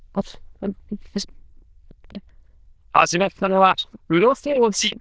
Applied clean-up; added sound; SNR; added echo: neural diffusion model UNIVERSE++.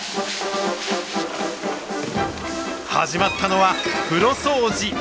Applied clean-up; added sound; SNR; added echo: none; none; none; none.